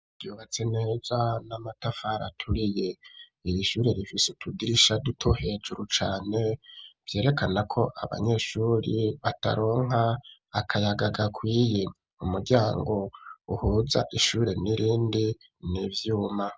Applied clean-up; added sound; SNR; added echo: none; none; none; none.